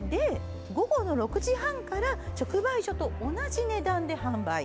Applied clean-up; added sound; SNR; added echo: none; none; none; none.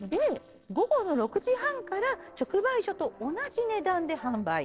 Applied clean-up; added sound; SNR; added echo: neural separator model SepFormer DNS4.